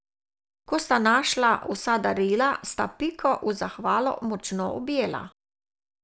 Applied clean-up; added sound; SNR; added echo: none; none; none; none.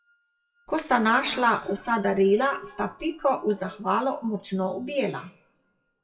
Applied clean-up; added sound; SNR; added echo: classical method WPE with log-MMSE.